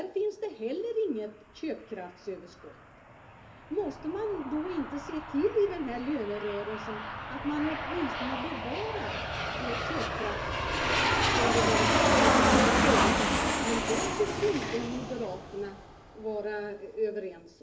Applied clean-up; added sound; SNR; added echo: none; Aircraft; -3 dB; reverberation time 0.3 s.